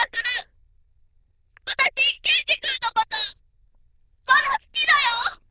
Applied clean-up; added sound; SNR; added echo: neural diffusion model UNIVERSE++.